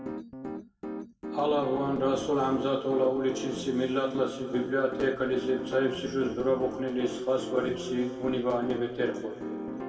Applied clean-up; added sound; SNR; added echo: none; Piano; 9 dB; reverberation time 2.1 s.